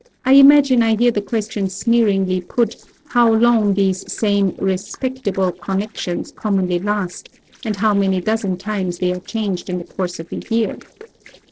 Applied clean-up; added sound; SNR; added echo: neural separator model SepFormer DNS4.